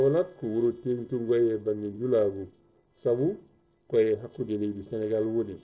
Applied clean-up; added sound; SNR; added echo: neural separator model SepFormer DNS4.